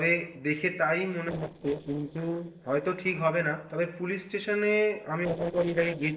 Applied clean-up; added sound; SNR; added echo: neural separator model SepFormer DNS4.